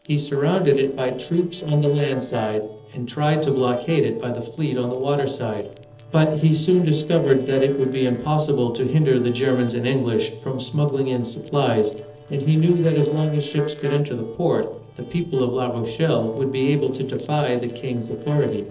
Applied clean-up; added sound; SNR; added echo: neural separator model SepFormer DNS4.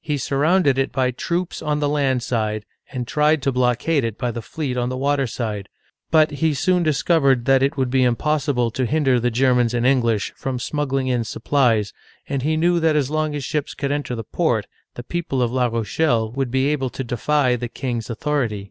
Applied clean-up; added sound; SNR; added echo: none; none; none; none.